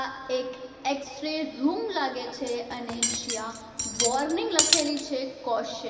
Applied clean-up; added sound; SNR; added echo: none; Cutlery, silverware; 0 dB; reverberation time 2.3 s.